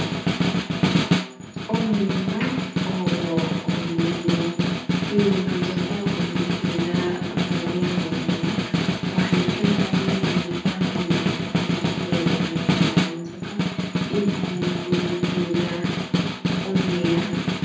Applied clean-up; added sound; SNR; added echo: none; Snare drum; -4 dB; reverberation time 0.9 s.